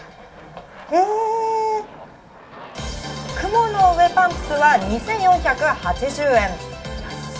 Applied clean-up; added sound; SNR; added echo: none; Aircraft; 19 dB; reverberation time 0.2 s.